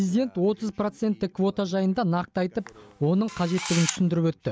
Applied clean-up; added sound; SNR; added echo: none; Camera; 10 dB; none.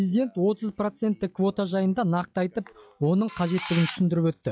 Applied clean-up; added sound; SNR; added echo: classical method log-MMSE.